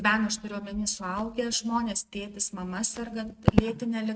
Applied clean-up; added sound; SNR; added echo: neural mask model RNNoise.